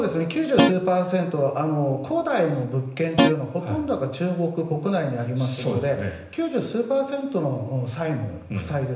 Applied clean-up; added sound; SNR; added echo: none; Guitar; -3 dB; reverberation time 0.9 s.